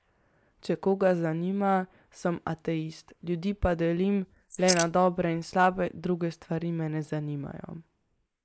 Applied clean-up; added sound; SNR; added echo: neural mask model Resemble Enhance denoiser.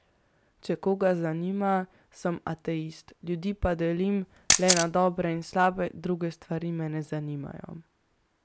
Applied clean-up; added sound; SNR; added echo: none; Camera; -2 dB; none.